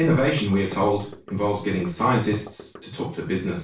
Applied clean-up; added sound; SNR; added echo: none; Knock; 19 dB; reverberation time 0.3 s.